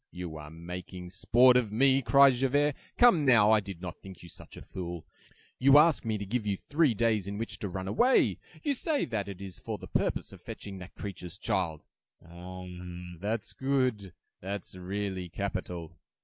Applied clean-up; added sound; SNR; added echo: neural mask model Resemble Enhance denoiser.